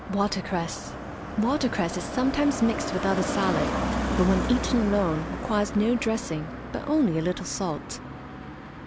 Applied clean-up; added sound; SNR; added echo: none; Car passing by; 5 dB; none.